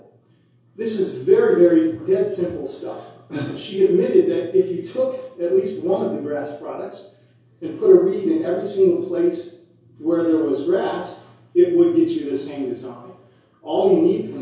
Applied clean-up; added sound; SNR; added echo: none; none; none; reverberation time 0.6 s.